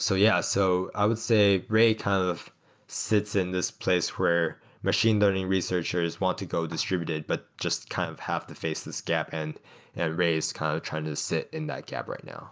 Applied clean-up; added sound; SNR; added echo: none; none; none; none.